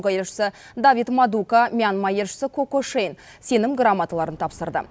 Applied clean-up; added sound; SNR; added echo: none; none; none; none.